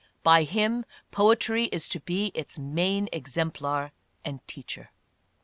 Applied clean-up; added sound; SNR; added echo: none; none; none; none.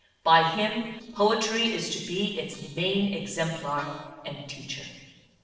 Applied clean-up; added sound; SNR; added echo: neural separator model SepFormer DNS4.